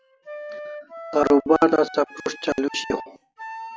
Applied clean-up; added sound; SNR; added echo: classical method log-MMSE.